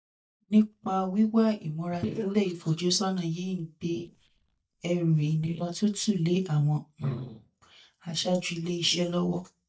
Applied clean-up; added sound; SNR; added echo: neural mask model DeepFilterNet 3.